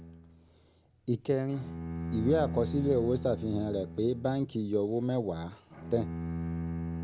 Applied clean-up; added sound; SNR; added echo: none; Bowed string instrument; 7 dB; none.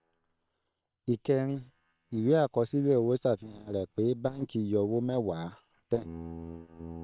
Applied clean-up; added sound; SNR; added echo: neural separator model SepFormer WHAM!.